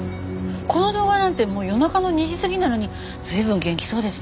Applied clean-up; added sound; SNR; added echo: none; none; none; none.